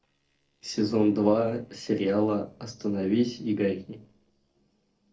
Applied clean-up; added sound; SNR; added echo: neural separator model SepFormer DNS4.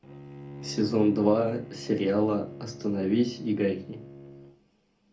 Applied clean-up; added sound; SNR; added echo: none; Bowed string instrument; 15 dB; reverberation time 0.3 s.